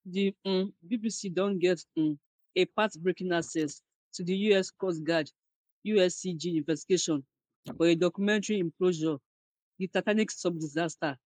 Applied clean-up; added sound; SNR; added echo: neural mask model Resemble Enhance denoiser.